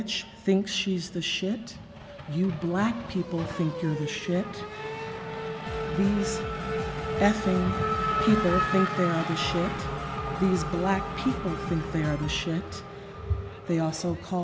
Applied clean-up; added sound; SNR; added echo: none; Race car, auto racing / Accelerating, revving, vroom + Drum kit; 4 dB; none.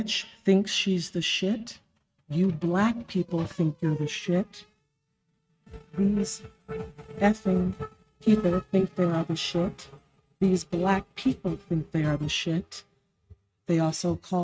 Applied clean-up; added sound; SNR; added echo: neural mask model RNNoise.